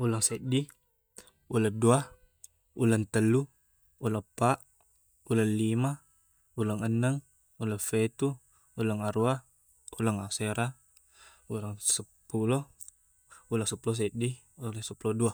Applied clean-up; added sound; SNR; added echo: neural mask model DeepFilterNet 3.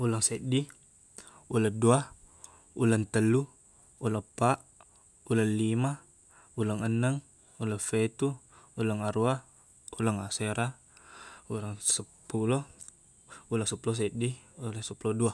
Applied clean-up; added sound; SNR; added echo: none; none; none; none.